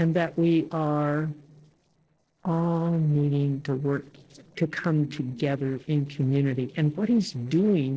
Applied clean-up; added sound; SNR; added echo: neural separator model SepFormer DNS4.